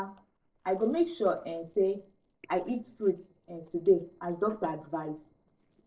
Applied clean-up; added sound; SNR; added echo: neural separator model SepFormer DNS4.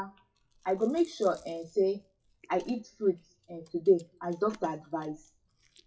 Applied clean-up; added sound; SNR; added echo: classical method WPE with log-MMSE.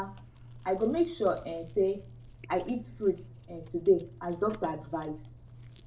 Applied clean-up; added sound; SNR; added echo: none; Chewing, mastication; 17 dB; reverberation time 0.4 s.